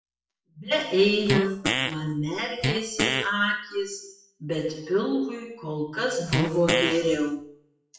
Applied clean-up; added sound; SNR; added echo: classical method WPE with log-MMSE.